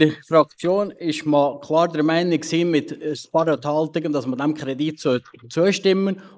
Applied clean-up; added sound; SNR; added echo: neural mask model Resemble Enhance denoiser.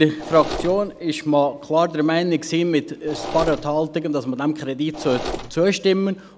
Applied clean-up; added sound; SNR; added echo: none; Mechanisms; 10 dB; none.